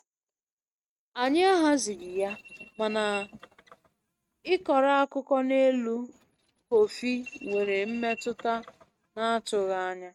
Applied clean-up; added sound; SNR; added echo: neural mask model RNNoise.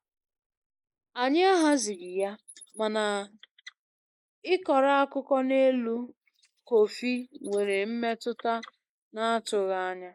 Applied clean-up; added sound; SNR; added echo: neural mask model Resemble Enhance denoiser.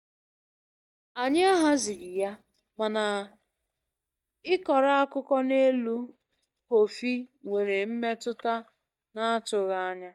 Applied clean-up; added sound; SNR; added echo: neural mask model DeepFilterNet 3.